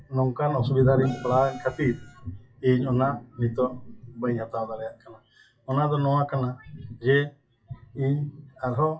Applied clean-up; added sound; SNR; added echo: classical method WPE with log-MMSE.